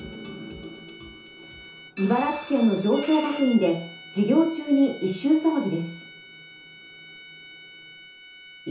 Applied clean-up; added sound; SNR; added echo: none; Bowed string instrument; 18 dB; reverberation time 0.6 s.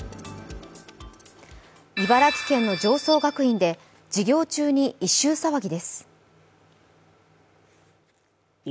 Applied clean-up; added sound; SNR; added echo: none; none; none; none.